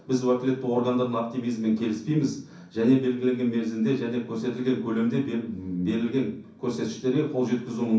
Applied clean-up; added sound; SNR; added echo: none; none; none; reverberation time 0.6 s.